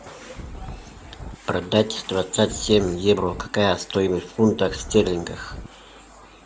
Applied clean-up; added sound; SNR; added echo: none; Wind; 13 dB; none.